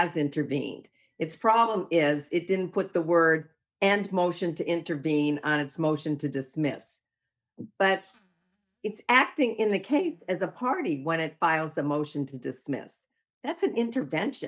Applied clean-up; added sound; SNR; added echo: neural mask model DeepFilterNet 3.